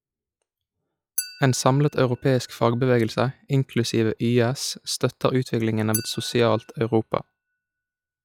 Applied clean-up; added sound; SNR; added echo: classical method log-MMSE.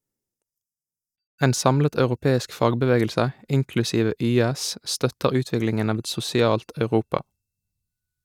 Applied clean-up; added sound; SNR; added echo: neural mask model DeepFilterNet 3.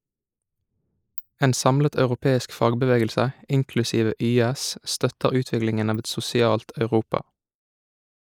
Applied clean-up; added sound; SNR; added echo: neural mask model Resemble Enhance denoiser.